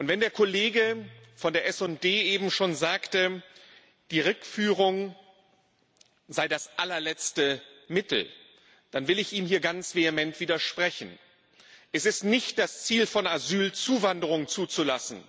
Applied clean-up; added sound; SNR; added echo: none; none; none; none.